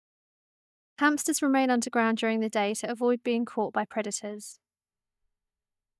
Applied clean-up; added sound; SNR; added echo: neural mask model DeepFilterNet 3.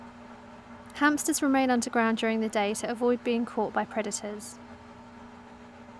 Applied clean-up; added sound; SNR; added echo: none; Engine; 18 dB; none.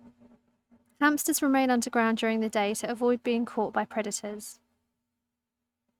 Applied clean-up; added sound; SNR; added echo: neural mask model RNNoise.